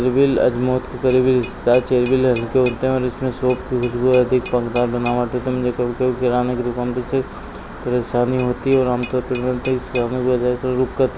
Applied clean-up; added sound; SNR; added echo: none; Tap / Glass; 19 dB; none.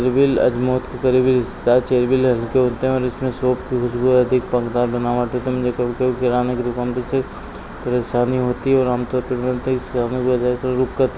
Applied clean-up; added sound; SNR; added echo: none; none; none; none.